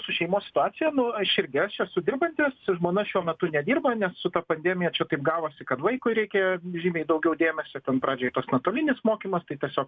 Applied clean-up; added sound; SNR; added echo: none; none; none; none.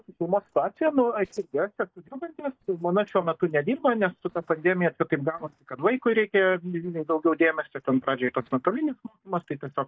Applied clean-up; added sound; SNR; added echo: neural mask model DeepFilterNet 3.